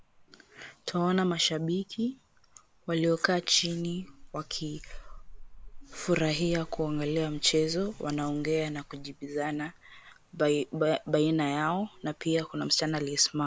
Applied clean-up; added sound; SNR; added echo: none; Rain; 18 dB; none.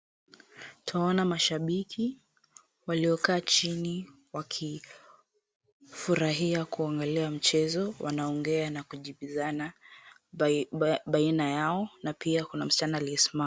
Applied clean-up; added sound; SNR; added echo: none; none; none; none.